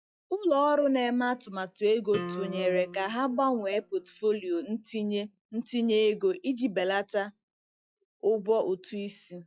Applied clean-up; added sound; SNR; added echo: classical method log-MMSE.